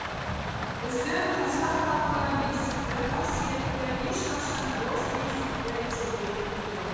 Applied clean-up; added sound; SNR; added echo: none; Rain; 1 dB; reverberation time 2.1 s.